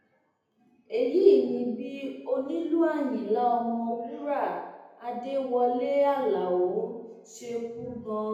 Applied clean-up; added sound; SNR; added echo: none; none; none; reverberation time 0.9 s.